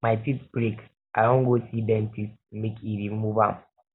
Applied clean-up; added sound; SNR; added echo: none; none; none; none.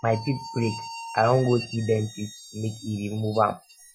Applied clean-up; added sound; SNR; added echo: classical method Wiener filter.